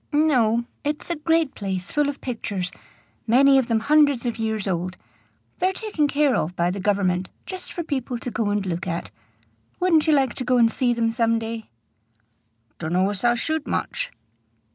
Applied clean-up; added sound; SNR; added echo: none; none; none; none.